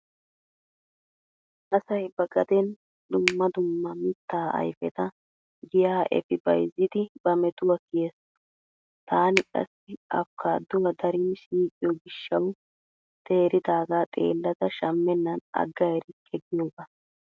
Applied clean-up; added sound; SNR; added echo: neural mask model RNNoise.